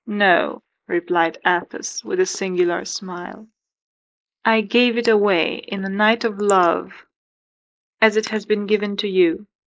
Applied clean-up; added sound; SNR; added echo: neural mask model Resemble Enhance denoiser.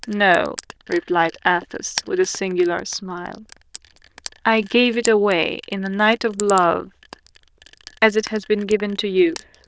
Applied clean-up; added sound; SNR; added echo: neural diffusion model UNIVERSE++.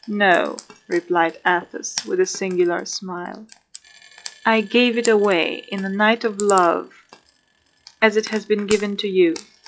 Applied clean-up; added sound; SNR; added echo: classical method log-MMSE.